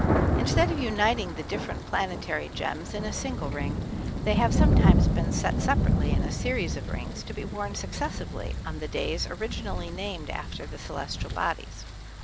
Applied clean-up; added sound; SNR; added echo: none; Thunder; -4 dB; none.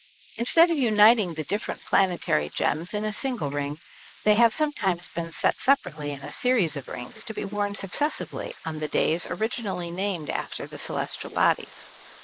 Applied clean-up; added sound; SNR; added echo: neural mask model Resemble Enhance denoiser.